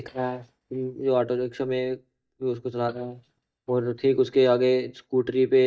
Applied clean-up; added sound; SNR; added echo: neural mask model DeepFilterNet 3.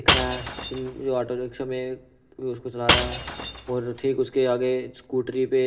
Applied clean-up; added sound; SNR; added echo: none; Shatter / Crushing; 1 dB; reverberation time 0.7 s.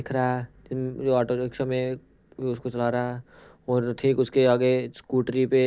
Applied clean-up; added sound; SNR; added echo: none; none; none; none.